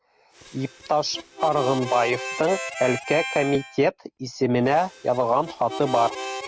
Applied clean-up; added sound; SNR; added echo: none; Harmonica; 10 dB; none.